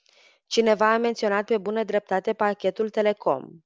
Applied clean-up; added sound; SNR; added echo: none; none; none; none.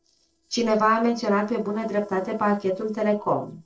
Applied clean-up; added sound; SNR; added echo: neural separator model SepFormer DNS4.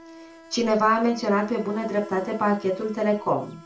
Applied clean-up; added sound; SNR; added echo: none; Insect; 19 dB; reverberation time 0.3 s.